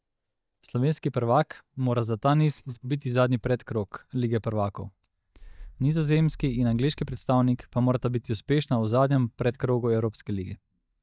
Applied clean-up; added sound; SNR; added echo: neural mask model DeepFilterNet 3.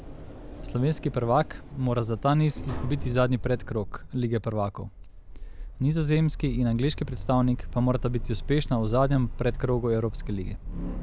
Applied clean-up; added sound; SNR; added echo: none; Sliding door; 8 dB; none.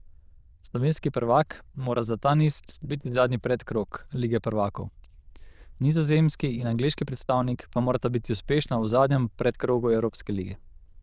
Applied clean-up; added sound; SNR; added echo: neural diffusion model UNIVERSE++.